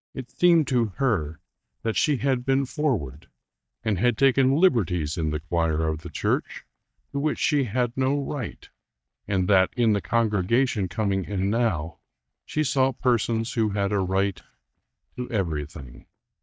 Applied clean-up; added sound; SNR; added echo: neural mask model DeepFilterNet 3.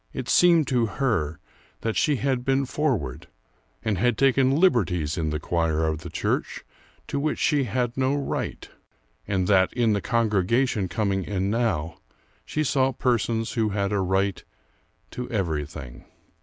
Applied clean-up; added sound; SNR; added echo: none; none; none; none.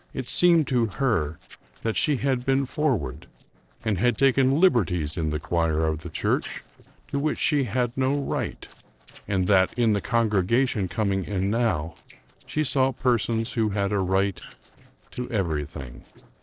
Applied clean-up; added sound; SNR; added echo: neural separator model SepFormer DNS4.